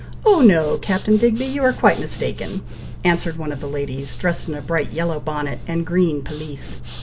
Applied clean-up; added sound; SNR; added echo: none; Breathing; 20 dB; none.